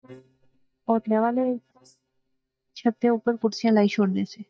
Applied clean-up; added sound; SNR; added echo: neural mask model DeepFilterNet 3.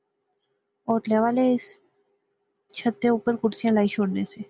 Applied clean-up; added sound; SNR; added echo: none; none; none; none.